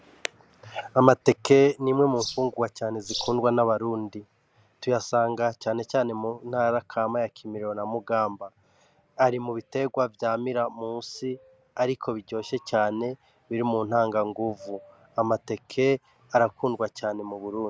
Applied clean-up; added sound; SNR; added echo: none; Bird vocalization, bird call, bird song; 11 dB; none.